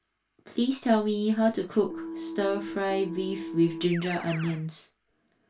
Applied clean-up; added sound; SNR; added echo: none; Keyboard (musical); 12 dB; reverberation time 0.2 s.